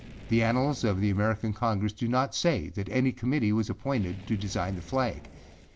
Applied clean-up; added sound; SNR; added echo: none; Fire; 20 dB; none.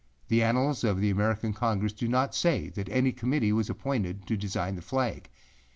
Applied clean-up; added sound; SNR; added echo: none; none; none; none.